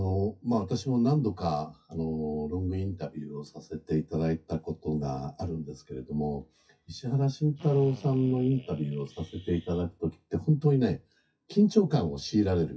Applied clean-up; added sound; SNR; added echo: classical method WPE with log-MMSE.